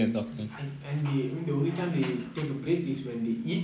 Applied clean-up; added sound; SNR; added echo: none; none; none; none.